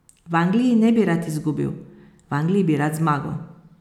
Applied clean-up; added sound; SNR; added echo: none; none; none; none.